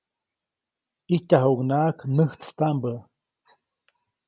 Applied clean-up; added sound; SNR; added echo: none; none; none; none.